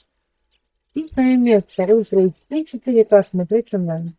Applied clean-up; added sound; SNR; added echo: neural mask model DeepFilterNet 3.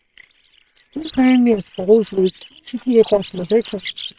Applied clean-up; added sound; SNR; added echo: neural separator model SepFormer WHAM!.